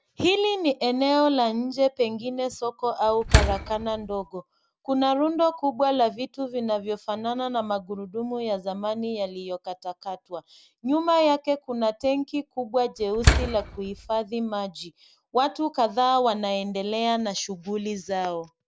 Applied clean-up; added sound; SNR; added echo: none; Slam; -1 dB; none.